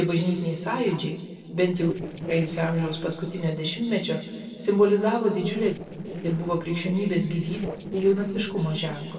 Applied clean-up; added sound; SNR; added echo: neural separator model SepFormer DNS4.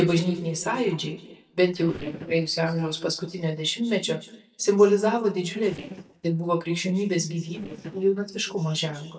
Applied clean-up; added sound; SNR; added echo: neural mask model DeepFilterNet 3.